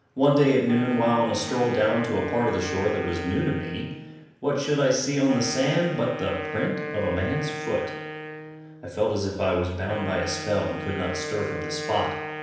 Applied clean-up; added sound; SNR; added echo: none; Wind instrument, woodwind instrument; 9 dB; reverberation time 0.9 s.